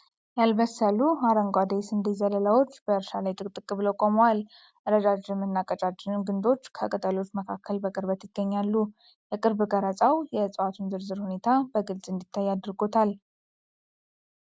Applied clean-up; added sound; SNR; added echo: none; none; none; none.